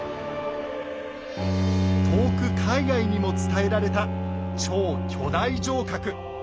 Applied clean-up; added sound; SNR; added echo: none; Bowed string instrument; -2 dB; none.